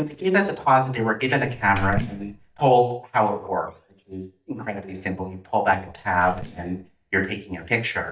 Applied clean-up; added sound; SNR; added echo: neural mask model DeepFilterNet 3.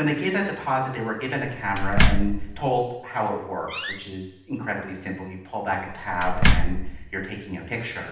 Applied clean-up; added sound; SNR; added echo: none; Slam; -3 dB; reverberation time 0.9 s.